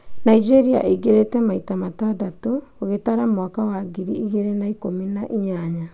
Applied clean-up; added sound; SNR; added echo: none; none; none; none.